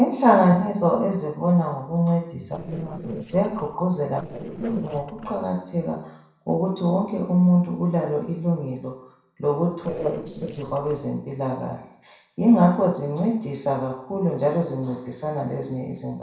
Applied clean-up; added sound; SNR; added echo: neural separator model SepFormer DNS4.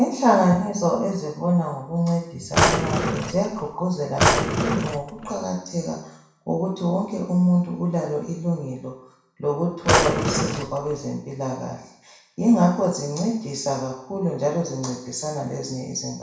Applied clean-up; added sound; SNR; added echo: none; Drawer open or close; -2 dB; reverberation time 0.7 s.